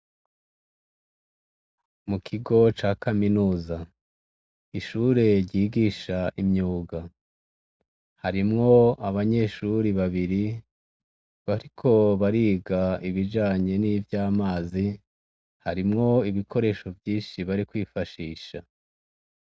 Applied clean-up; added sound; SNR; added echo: none; none; none; none.